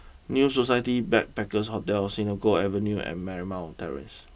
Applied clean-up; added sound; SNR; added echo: none; none; none; none.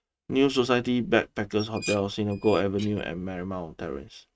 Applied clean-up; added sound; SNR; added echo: neural mask model RNNoise.